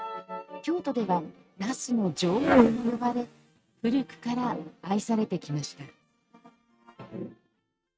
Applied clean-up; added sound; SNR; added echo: neural mask model RNNoise.